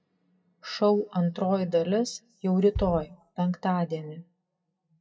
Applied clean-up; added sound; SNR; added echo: classical method WPE with log-MMSE.